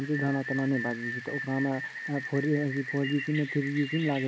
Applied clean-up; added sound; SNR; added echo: none; Rain; 8 dB; none.